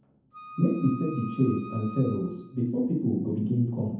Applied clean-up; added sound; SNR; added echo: none; Wind instrument, woodwind instrument; 16 dB; reverberation time 0.7 s.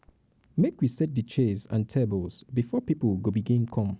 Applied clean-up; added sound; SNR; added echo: none; none; none; none.